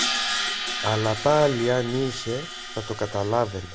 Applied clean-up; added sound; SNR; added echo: none; Crash cymbal; 5 dB; none.